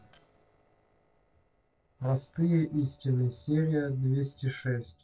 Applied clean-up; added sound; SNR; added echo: neural separator model SepFormer DNS4.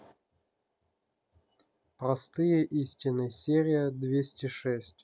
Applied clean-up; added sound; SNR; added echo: none; none; none; none.